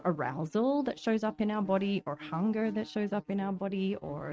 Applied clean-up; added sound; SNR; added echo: neural mask model RNNoise.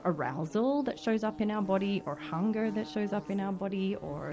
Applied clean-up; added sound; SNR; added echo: none; Buzz / Bird; 16 dB; none.